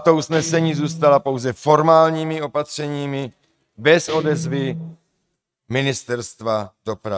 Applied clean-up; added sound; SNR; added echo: neural mask model RNNoise.